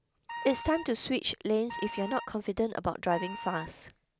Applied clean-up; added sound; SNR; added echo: none; Wind instrument, woodwind instrument; 12 dB; none.